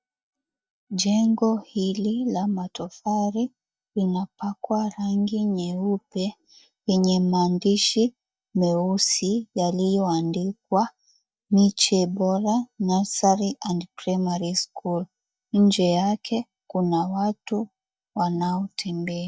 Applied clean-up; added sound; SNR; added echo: neural mask model DeepFilterNet 3.